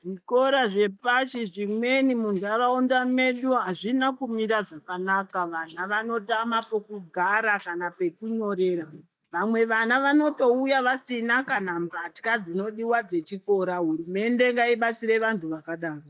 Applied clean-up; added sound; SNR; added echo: neural mask model DeepFilterNet 3.